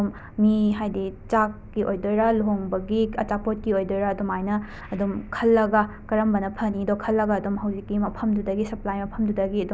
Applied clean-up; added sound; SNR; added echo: none; none; none; none.